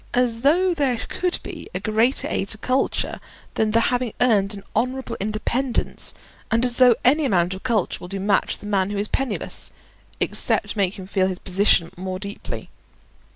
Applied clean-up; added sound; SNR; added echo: none; none; none; none.